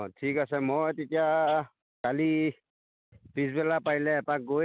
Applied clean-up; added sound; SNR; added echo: none; none; none; none.